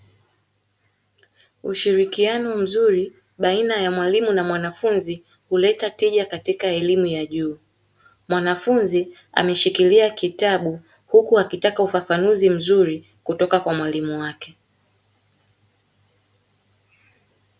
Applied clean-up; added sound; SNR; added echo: none; none; none; none.